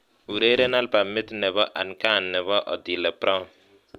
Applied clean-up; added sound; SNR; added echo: none; Fart; 20 dB; none.